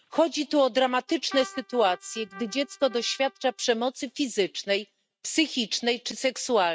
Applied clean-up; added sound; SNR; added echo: neural mask model RNNoise.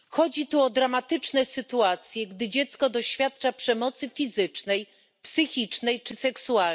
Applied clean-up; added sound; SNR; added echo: none; none; none; none.